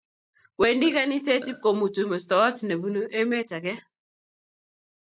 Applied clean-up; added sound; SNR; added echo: none; Burping, eructation; 18 dB; none.